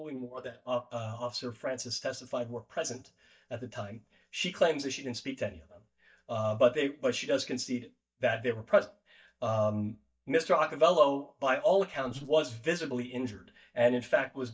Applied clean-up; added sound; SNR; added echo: neural mask model DeepFilterNet 3.